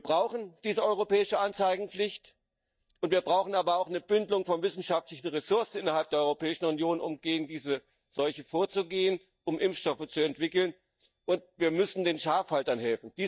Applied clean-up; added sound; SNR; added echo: neural mask model DeepFilterNet 3.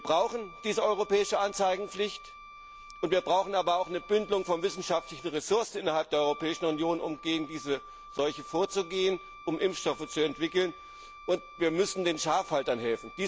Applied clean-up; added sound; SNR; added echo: none; Wind instrument, woodwind instrument; 18 dB; none.